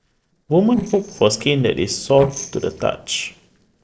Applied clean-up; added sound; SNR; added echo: neural separator model SepFormer DNS4.